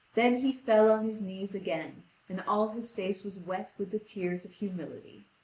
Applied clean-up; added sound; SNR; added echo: none; none; none; none.